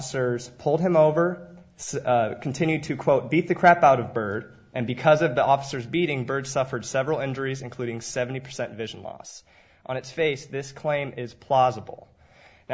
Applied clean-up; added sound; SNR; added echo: none; none; none; none.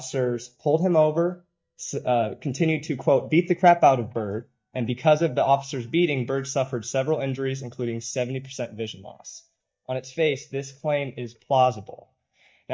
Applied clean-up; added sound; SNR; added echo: neural mask model DeepFilterNet 3.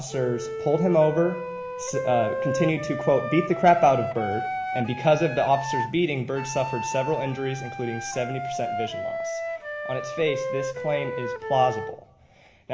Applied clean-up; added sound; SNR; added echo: none; Wind instrument, woodwind instrument; 6 dB; reverberation time 0.6 s.